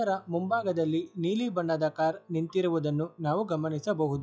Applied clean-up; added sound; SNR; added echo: classical method log-MMSE.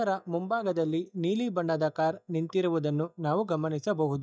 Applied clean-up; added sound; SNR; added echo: neural mask model DeepFilterNet 3.